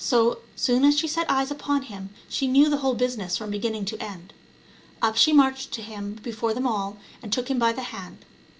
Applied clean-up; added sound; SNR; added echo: none; none; none; none.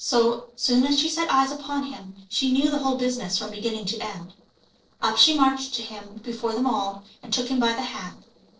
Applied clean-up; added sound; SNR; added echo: neural separator model SepFormer DNS4.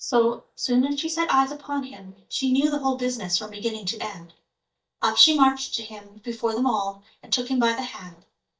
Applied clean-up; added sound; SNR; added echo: neural mask model DeepFilterNet 3.